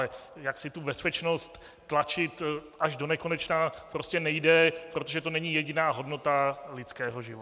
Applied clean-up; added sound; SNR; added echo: none; none; none; none.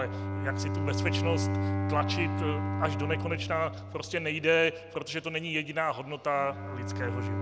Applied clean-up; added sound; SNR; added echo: none; Bowed string instrument; 1 dB; none.